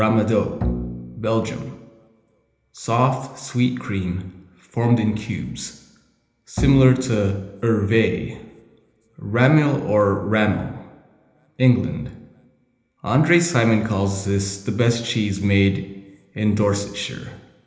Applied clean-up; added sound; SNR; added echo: none; Bowed string instrument; 8 dB; reverberation time 1.0 s.